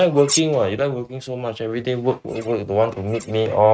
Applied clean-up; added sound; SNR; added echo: neural mask model RNNoise.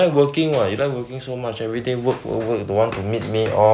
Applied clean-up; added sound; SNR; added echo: none; none; none; none.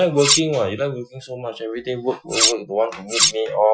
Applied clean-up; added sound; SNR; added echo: classical method Wiener filter.